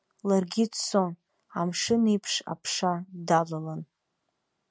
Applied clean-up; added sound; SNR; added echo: none; none; none; none.